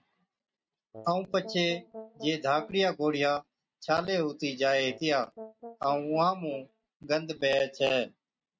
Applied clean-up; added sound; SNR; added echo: neural mask model RNNoise.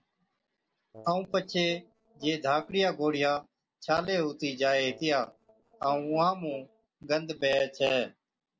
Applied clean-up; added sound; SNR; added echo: neural separator model SepFormer DNS4.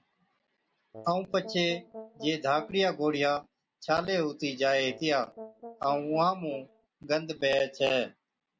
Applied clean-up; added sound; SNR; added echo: none; Brass instrument; 17 dB; none.